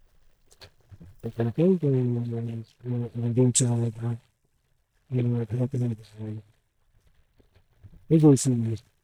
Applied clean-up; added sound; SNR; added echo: neural mask model DeepFilterNet 3.